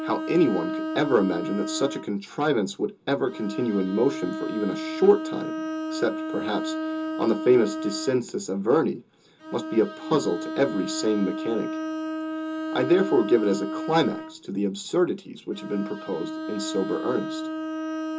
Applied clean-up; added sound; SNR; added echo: none; Bowed string instrument; 6 dB; reverberation time 0.2 s.